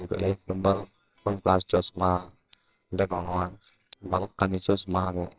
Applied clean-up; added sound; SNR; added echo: neural separator model SepFormer WHAMR!.